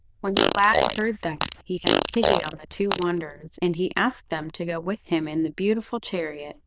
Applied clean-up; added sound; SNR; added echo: neural diffusion model UNIVERSE++.